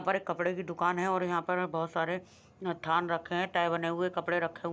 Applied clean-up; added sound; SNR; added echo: none; none; none; none.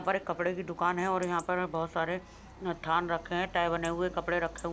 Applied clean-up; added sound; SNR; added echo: none; Idling / Engine starting / Accelerating, revving, vroom / Car + Chatter / Chirp, tweet / Livestock, farm animals, working animals; 18 dB; none.